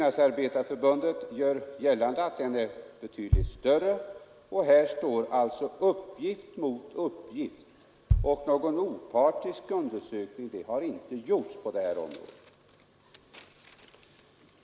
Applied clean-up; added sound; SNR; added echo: none; Bass drum; 3 dB; none.